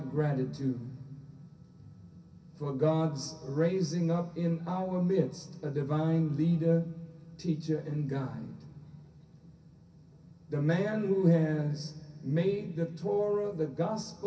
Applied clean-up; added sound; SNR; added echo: none; none; none; reverberation time 0.3 s.